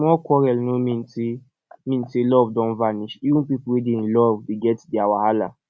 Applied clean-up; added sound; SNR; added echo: none; none; none; none.